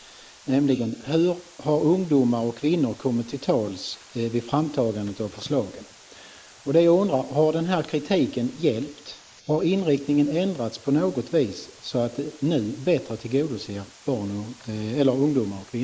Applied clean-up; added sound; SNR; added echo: neural mask model Resemble Enhance denoiser.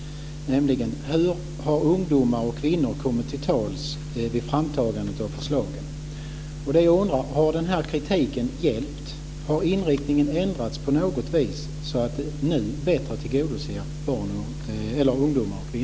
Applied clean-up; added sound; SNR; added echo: none; none; none; none.